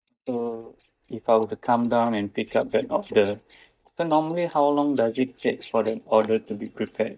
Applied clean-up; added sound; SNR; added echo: neural mask model DeepFilterNet 3.